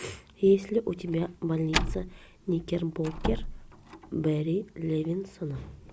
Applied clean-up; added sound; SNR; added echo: none; Slam; 8 dB; none.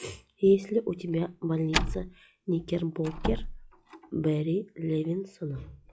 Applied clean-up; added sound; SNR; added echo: classical method log-MMSE.